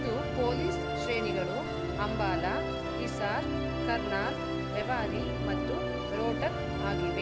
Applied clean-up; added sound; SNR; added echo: none; Musical instrument; -3 dB; none.